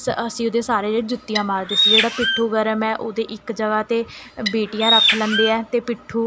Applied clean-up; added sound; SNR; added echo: none; Bird; -1 dB; none.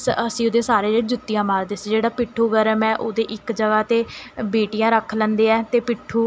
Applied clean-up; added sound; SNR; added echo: none; none; none; none.